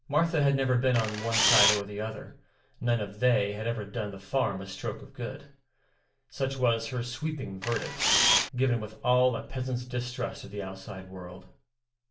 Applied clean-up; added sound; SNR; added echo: none; Camera; -4 dB; reverberation time 0.3 s.